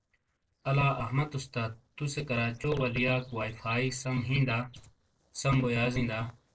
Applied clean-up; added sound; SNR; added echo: neural separator model SepFormer DNS4.